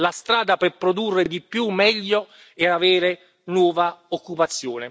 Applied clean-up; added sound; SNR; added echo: none; none; none; none.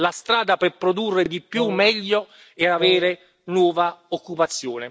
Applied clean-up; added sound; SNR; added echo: none; Wind instrument, woodwind instrument; 11 dB; none.